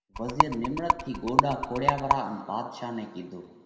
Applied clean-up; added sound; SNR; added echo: none; Rattle; -5 dB; reverberation time 1.8 s.